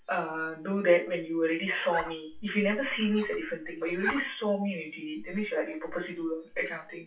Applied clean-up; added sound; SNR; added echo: classical method WPE with log-MMSE.